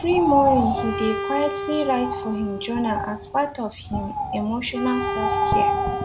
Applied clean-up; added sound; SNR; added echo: none; Wind instrument, woodwind instrument + Bird; 1 dB; none.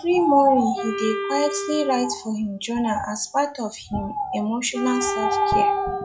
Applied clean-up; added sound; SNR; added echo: classical method log-MMSE.